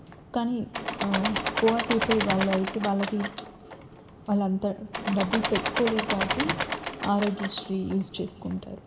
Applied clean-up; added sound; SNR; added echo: none; Engine / Mechanisms; 4 dB; reverberation time 1.4 s.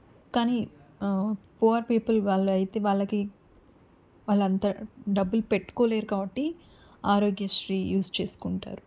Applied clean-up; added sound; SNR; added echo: none; none; none; none.